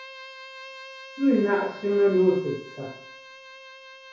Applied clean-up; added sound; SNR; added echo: none; Bowed string instrument; 17 dB; reverberation time 0.6 s.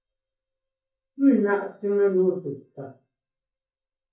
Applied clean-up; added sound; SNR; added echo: neural mask model DeepFilterNet 3.